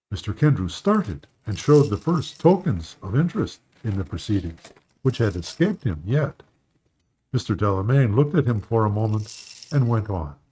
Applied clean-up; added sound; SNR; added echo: neural mask model RNNoise.